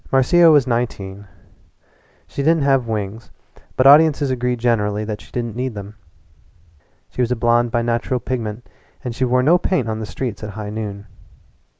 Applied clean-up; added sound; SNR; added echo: none; none; none; none.